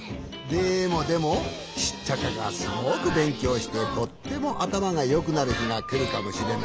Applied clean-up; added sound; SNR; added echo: none; Raindrop / Drip; 14 dB; none.